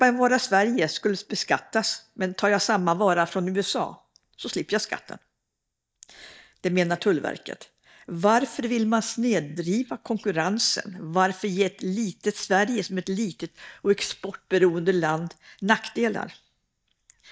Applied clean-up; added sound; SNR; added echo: neural mask model DeepFilterNet 3.